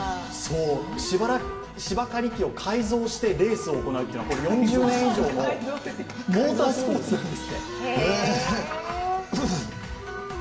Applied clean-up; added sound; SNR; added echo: none; Wind instrument, woodwind instrument; 14 dB; reverberation time 0.9 s.